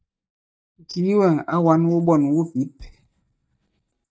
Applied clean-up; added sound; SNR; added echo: neural mask model DeepFilterNet 3.